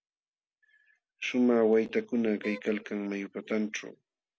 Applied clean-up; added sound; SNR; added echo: none; Wind instrument, woodwind instrument; 17 dB; none.